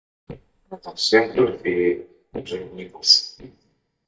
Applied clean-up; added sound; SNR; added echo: neural mask model DeepFilterNet 3.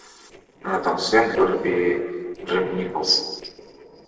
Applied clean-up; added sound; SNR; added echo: neural separator model SepFormer DNS4.